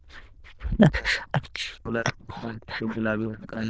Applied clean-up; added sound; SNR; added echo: neural diffusion model UNIVERSE++.